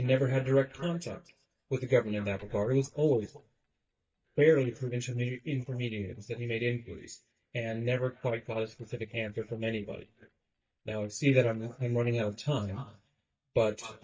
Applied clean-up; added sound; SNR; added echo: neural mask model DeepFilterNet 3.